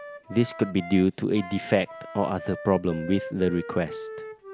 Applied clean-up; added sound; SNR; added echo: none; Wind instrument, woodwind instrument; 13 dB; none.